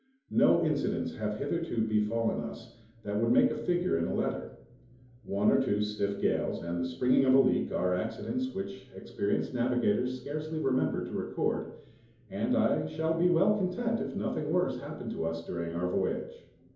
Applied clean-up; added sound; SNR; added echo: none; none; none; reverberation time 2.8 s.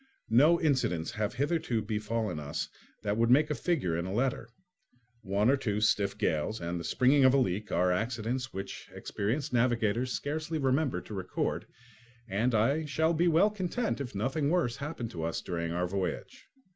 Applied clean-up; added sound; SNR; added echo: none; none; none; none.